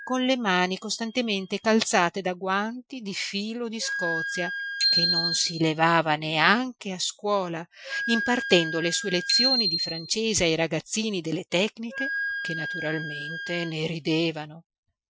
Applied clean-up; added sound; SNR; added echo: classical method Wiener filter.